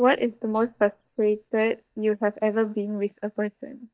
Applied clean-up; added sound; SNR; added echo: neural mask model DeepFilterNet 3.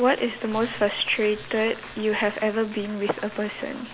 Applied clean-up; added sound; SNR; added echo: none; Applause; 19 dB; none.